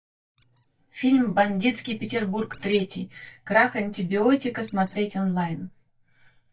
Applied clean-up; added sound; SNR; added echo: neural mask model DeepFilterNet 3.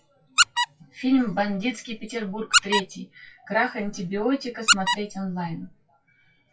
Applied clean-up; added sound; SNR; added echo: classical method WPE with log-MMSE.